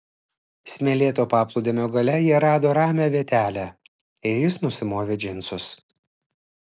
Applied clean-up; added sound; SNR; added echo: none; none; none; none.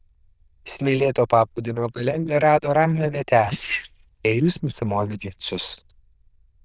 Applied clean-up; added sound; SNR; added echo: neural diffusion model UNIVERSE++.